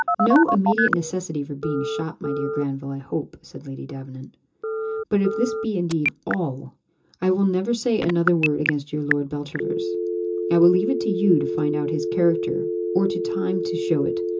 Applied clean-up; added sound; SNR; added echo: none; Telephone; 3 dB; reverberation time 0.2 s.